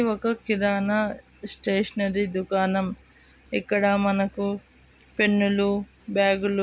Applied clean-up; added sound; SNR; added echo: none; none; none; none.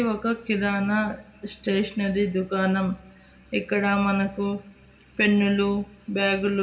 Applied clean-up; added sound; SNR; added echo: none; none; none; reverberation time 1.4 s.